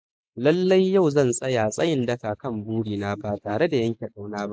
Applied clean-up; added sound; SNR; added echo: neural mask model Resemble Enhance denoiser.